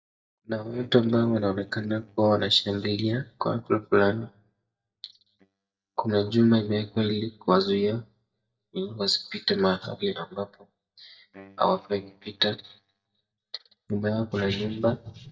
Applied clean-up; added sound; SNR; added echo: neural mask model DeepFilterNet 3.